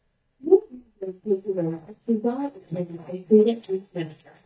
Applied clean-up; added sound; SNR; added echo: neural mask model DeepFilterNet 3.